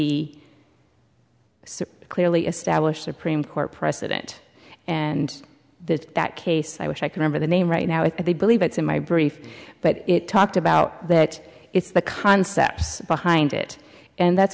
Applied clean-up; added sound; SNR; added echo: none; none; none; none.